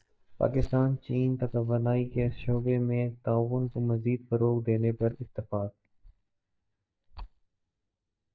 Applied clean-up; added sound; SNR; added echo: neural mask model DeepFilterNet 3.